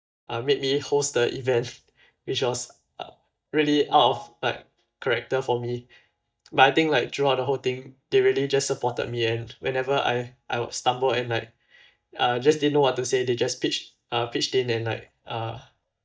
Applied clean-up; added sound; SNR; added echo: neural mask model DeepFilterNet 3.